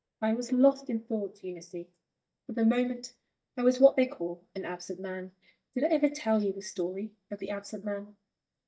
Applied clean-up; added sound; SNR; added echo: neural mask model DeepFilterNet 3.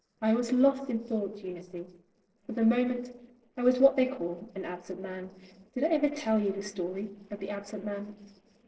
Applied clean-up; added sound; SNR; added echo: neural separator model SepFormer DNS4.